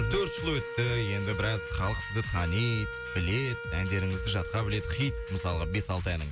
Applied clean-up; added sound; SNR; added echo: none; Wind instrument, woodwind instrument; 9 dB; none.